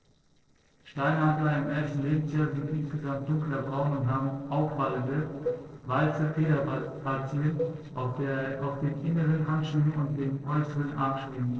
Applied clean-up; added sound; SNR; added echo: neural separator model SepFormer DNS4.